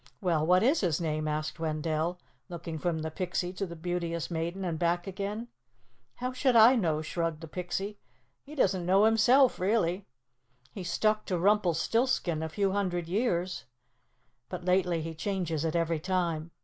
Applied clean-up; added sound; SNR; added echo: none; none; none; none.